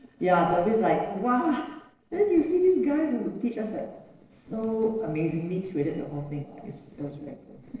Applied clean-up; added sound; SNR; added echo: neural separator model SepFormer DNS4.